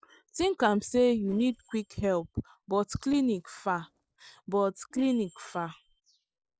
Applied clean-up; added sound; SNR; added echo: neural separator model SepFormer DNS4.